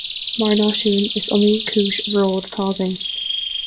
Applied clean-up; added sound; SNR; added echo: none; Bird vocalization, bird call, bird song; 6 dB; none.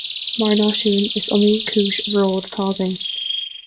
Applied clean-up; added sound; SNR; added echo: neural mask model RNNoise.